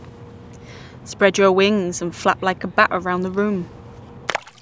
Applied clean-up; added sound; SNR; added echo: none; Splash, splatter; 15 dB; none.